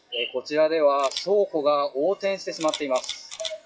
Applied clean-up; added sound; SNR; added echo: classical method WPE with log-MMSE.